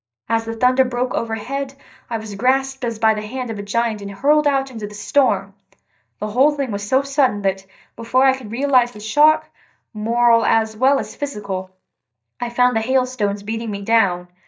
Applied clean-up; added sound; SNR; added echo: neural mask model DeepFilterNet 3.